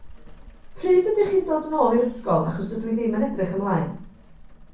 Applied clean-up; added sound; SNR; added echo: none; Rain; 18 dB; reverberation time 0.6 s.